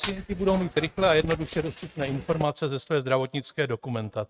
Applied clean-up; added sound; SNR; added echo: neural mask model RNNoise.